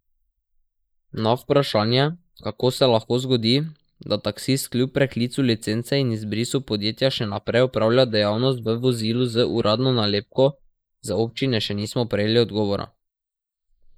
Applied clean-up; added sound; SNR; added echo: neural mask model Resemble Enhance denoiser.